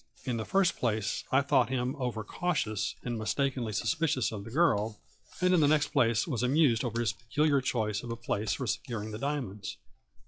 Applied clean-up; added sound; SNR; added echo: classical method log-MMSE.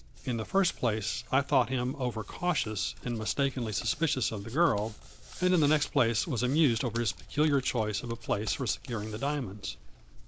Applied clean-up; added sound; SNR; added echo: none; Hands; 16 dB; none.